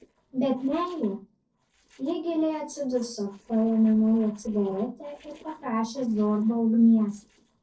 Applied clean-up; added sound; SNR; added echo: neural separator model SepFormer DNS4.